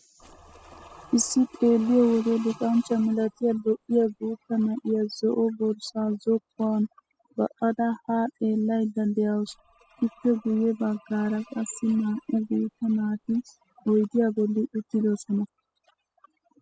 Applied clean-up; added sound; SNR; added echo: classical method spectral subtraction.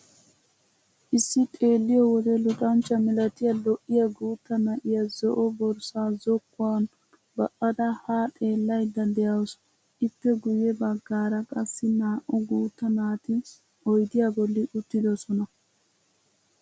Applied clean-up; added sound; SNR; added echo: none; none; none; none.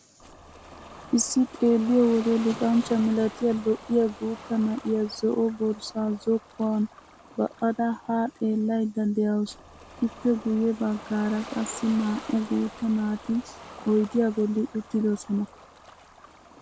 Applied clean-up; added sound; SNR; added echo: none; Ocean; 18 dB; none.